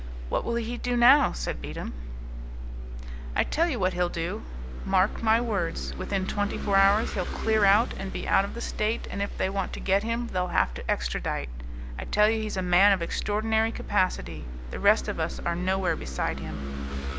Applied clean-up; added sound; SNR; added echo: none; Engine / Vehicle; 13 dB; none.